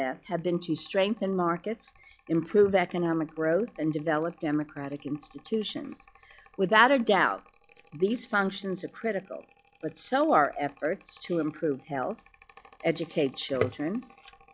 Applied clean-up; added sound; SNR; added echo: classical method log-MMSE.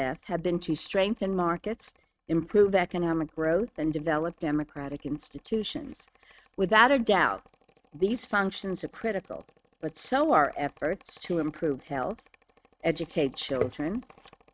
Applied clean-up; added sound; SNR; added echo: neural mask model RNNoise.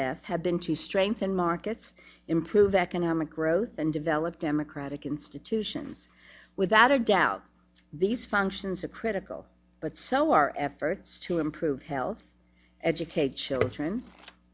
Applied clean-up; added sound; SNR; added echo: none; none; none; none.